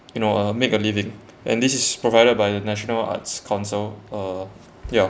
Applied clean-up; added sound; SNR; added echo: none; none; none; none.